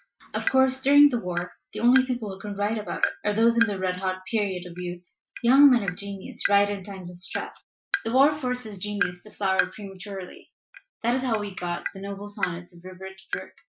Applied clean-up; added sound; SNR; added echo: classical method Wiener filter.